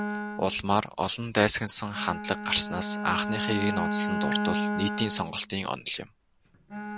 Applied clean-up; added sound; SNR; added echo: none; Bowed string instrument; 9 dB; none.